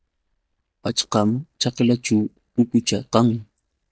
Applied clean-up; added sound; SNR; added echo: neural mask model DeepFilterNet 3.